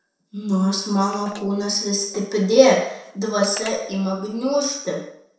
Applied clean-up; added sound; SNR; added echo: neural separator model SepFormer DNS4.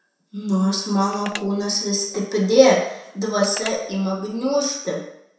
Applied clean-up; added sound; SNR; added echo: none; Telephone; 18 dB; reverberation time 0.7 s.